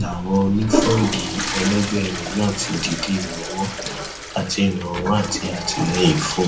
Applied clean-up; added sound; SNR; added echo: none; Toilet flush / Water; 5 dB; reverberation time 0.3 s.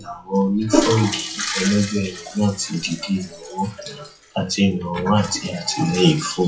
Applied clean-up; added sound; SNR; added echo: classical method WPE with log-MMSE.